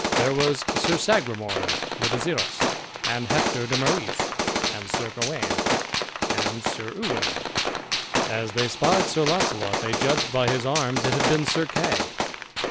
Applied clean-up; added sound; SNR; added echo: none; Gunshot, gunfire; -1 dB; none.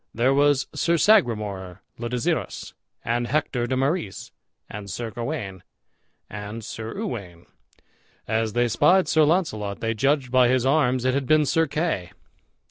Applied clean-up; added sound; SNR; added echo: none; none; none; none.